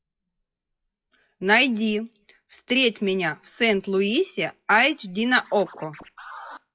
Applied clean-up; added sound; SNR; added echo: classical method WPE with log-MMSE.